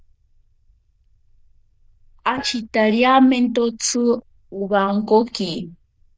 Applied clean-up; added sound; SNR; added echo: neural diffusion model UNIVERSE++.